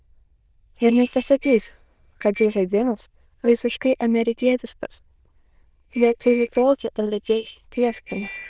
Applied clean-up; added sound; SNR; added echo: neural diffusion model UNIVERSE++.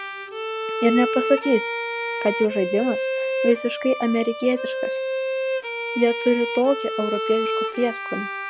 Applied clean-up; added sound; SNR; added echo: none; Bowed string instrument; 3 dB; none.